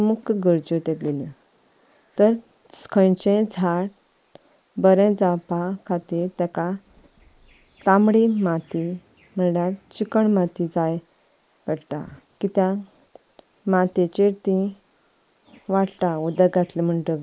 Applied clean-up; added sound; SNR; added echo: neural mask model Resemble Enhance denoiser.